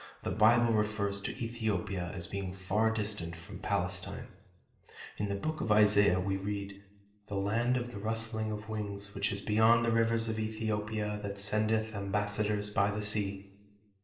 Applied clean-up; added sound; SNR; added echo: none; none; none; reverberation time 0.7 s.